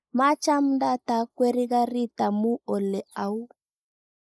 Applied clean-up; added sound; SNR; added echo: neural mask model Resemble Enhance denoiser.